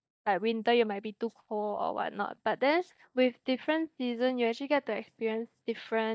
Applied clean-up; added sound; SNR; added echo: neural mask model DeepFilterNet 3.